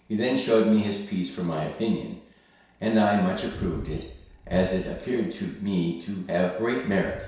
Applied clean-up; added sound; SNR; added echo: none; Bicycle; 18 dB; reverberation time 0.7 s.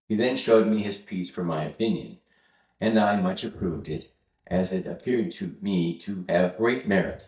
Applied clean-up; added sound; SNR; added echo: neural mask model DeepFilterNet 3.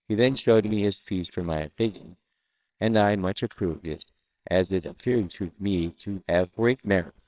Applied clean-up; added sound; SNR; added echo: neural separator model SepFormer WHAMR!.